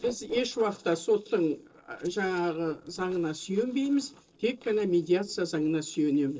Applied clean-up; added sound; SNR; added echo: neural separator model SepFormer DNS4.